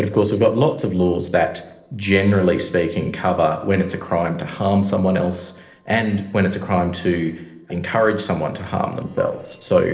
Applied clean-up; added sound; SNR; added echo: neural separator model SepFormer DNS4.